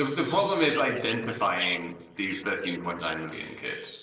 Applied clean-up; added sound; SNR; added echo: neural separator model SepFormer DNS4.